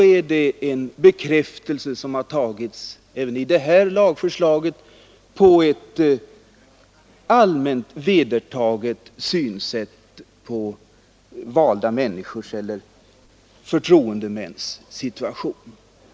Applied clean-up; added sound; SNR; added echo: none; none; none; none.